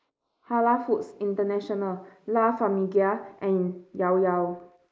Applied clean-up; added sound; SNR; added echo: neural mask model Resemble Enhance denoiser.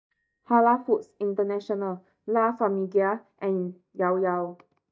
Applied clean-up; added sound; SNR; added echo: neural mask model DeepFilterNet 3.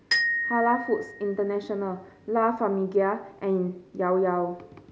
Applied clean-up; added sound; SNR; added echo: none; Glockenspiel; 6 dB; none.